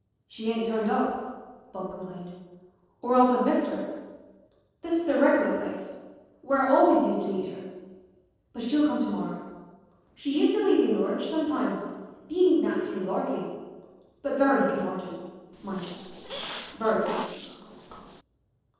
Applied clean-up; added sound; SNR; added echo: neural separator model SepFormer DNS4.